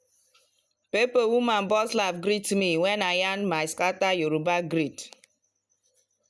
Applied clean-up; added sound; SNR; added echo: none; none; none; none.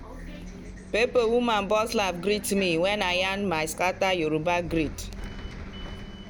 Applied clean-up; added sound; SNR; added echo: none; Bus; 12 dB; none.